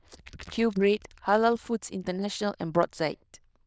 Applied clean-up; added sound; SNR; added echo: neural diffusion model UNIVERSE++.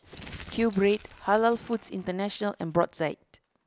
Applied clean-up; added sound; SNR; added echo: none; Crumpling, crinkling; 20 dB; none.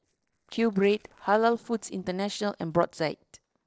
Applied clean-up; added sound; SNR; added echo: neural separator model SepFormer DNS4.